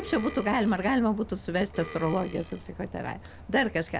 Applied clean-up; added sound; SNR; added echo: none; Rain + Burping, eructation; 15 dB; none.